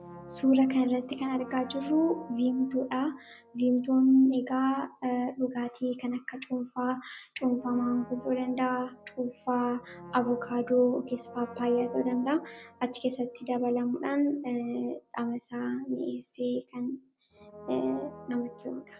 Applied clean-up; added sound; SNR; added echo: none; Brass instrument; 20 dB; none.